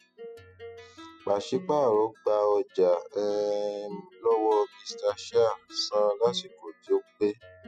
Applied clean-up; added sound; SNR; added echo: classical method spectral subtraction.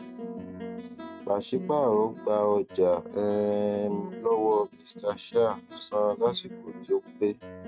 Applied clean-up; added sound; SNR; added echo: neural mask model RNNoise.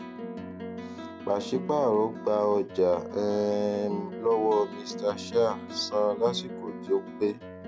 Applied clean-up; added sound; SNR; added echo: none; Plucked string instrument; 10 dB; none.